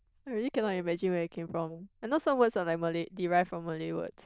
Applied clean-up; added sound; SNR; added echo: neural diffusion model UNIVERSE++.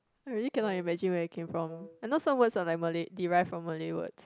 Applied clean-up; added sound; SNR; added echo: none; Wind instrument, woodwind instrument; 19 dB; none.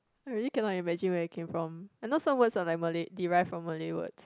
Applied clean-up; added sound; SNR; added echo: none; none; none; none.